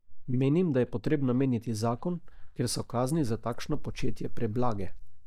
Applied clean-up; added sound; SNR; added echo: neural mask model DeepFilterNet 3.